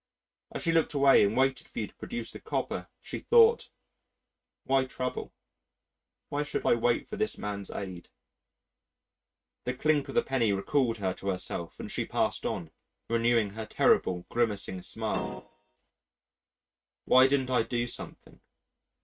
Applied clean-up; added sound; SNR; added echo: neural mask model RNNoise.